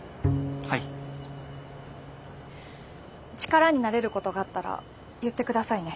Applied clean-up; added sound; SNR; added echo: none; Bowed string instrument; 5 dB; none.